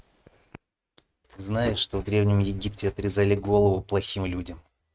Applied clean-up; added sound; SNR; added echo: neural mask model RNNoise.